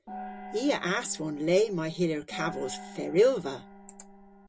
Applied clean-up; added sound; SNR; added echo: none; Gong; 15 dB; none.